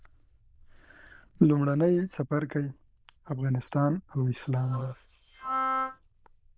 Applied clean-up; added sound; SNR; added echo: neural diffusion model UNIVERSE++.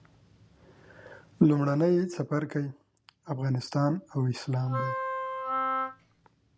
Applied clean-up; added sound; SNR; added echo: none; Wind instrument, woodwind instrument; 3 dB; none.